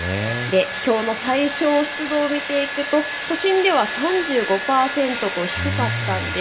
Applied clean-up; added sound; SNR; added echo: none; Domestic sounds, home sounds; 7 dB; reverberation time 2.8 s.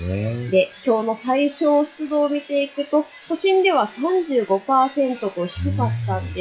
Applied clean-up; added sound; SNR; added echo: classical method WPE with log-MMSE.